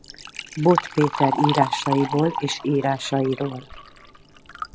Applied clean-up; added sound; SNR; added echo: none; Liquid; 6 dB; none.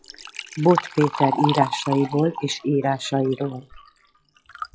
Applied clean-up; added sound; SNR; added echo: classical method log-MMSE.